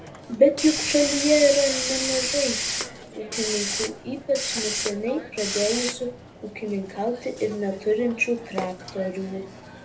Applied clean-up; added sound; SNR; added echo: none; Hiss; 5 dB; reverberation time 0.3 s.